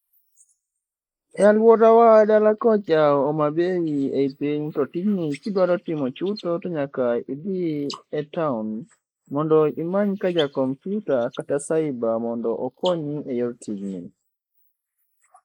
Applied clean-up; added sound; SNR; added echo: neural mask model Resemble Enhance denoiser.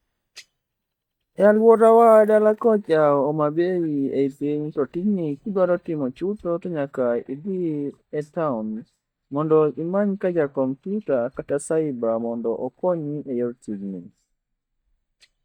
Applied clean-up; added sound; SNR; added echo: neural mask model DeepFilterNet 3.